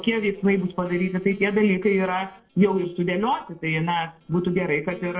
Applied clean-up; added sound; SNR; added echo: neural separator model SepFormer DNS4.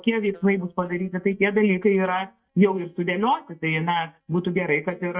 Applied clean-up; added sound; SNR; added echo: neural mask model DeepFilterNet 3.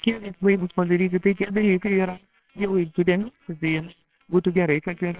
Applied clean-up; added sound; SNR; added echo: neural separator model SepFormer WHAMR!.